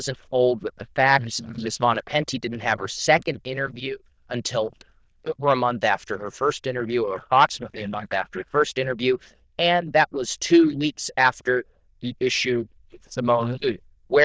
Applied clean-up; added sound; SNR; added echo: neural diffusion model UNIVERSE++.